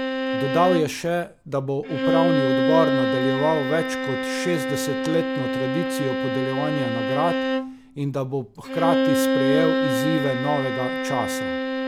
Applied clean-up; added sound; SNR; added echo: none; Bowed string instrument; -2 dB; none.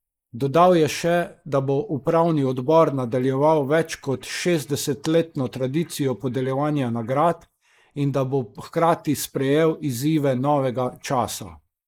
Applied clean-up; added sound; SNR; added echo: neural mask model Resemble Enhance denoiser.